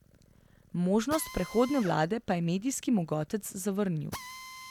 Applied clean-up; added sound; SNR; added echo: none; Drill; 17 dB; none.